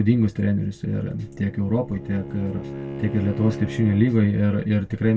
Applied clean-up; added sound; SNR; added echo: none; Bowed string instrument; 14 dB; reverberation time 0.1 s.